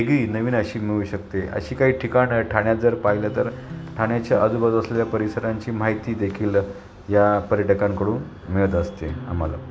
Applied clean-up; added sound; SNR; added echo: none; Guitar; 20 dB; none.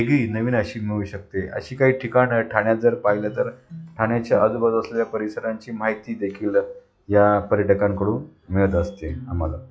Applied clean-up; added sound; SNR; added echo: classical method log-MMSE.